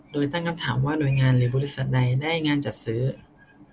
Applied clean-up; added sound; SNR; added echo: none; none; none; none.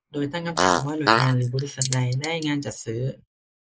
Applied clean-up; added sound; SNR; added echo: neural mask model Resemble Enhance denoiser.